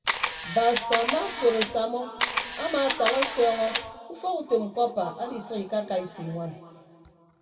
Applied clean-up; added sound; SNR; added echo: none; Camera; 0 dB; reverberation time 2.5 s.